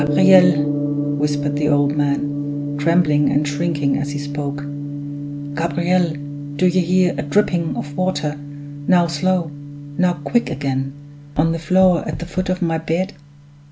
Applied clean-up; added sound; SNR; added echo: none; Gong; 5 dB; none.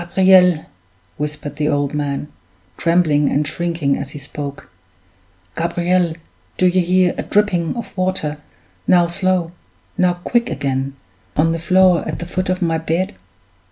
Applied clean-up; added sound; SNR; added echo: none; none; none; none.